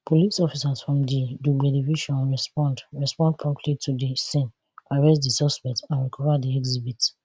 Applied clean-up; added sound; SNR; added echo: none; none; none; none.